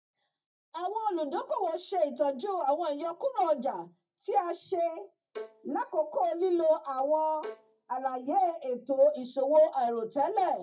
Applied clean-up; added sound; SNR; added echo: neural mask model DeepFilterNet 3.